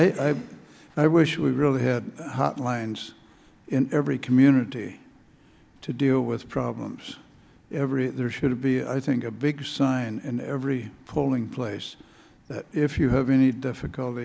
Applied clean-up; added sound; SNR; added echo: none; none; none; none.